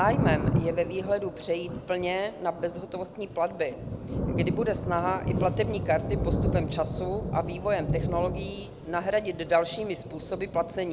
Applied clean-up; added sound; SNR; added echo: none; Thunder; 2 dB; none.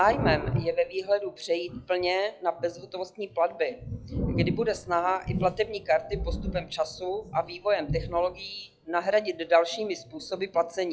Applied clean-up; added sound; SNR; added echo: classical method log-MMSE.